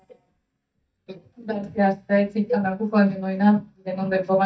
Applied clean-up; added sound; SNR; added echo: neural mask model DeepFilterNet 3.